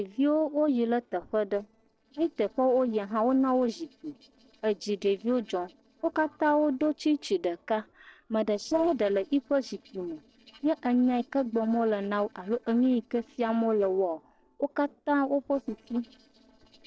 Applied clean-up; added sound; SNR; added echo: neural separator model SepFormer DNS4.